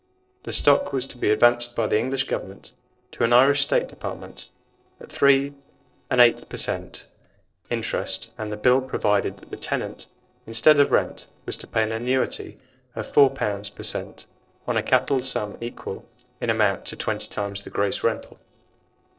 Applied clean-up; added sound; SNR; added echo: neural separator model SepFormer DNS4.